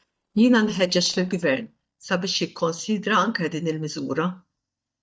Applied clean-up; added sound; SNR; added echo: neural mask model DeepFilterNet 3.